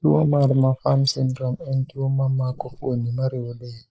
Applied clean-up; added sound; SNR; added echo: neural mask model Resemble Enhance denoiser.